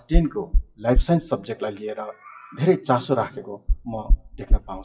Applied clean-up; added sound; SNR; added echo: classical method WPE with log-MMSE.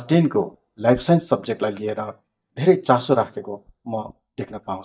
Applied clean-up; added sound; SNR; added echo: neural mask model DeepFilterNet 3.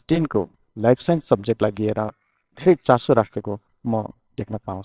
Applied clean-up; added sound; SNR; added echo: neural separator model SepFormer WHAMR!.